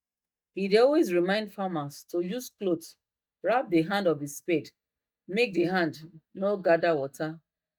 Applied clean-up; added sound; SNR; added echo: neural mask model DeepFilterNet 3.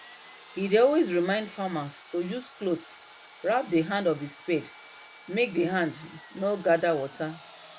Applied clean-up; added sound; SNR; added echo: none; Sawing; 18 dB; none.